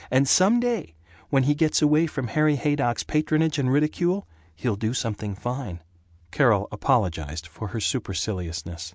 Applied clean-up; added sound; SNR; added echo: none; none; none; none.